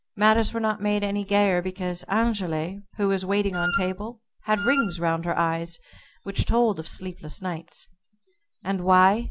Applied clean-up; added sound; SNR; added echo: none; Wind instrument, woodwind instrument; 3 dB; none.